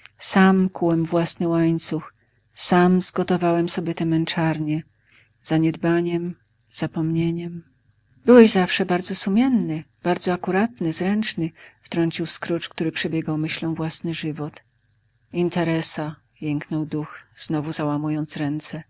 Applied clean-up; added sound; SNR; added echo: none; none; none; none.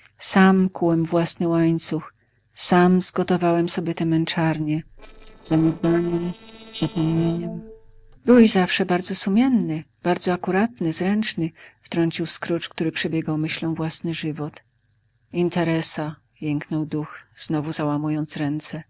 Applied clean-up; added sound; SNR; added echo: neural separator model SepFormer DNS4.